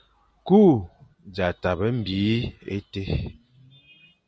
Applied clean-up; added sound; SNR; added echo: none; none; none; none.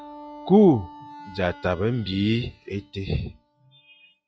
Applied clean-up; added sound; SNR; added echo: classical method log-MMSE.